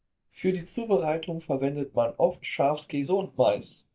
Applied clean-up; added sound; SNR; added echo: neural mask model DeepFilterNet 3.